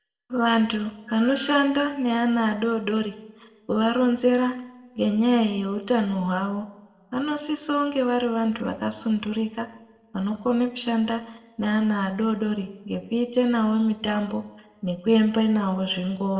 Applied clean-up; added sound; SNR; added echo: none; none; none; reverberation time 0.8 s.